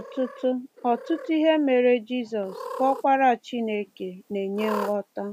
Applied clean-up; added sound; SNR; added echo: none; Cat; 15 dB; none.